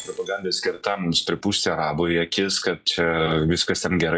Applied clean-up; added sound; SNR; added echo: classical method log-MMSE.